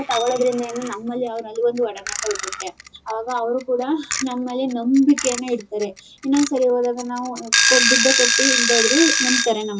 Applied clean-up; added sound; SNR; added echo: none; Alarm / Clock; 2 dB; reverberation time 0.2 s.